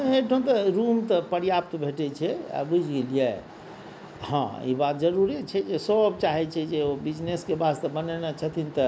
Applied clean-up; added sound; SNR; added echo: none; none; none; none.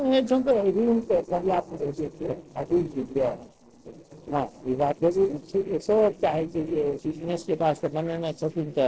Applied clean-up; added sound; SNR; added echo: neural separator model SepFormer DNS4.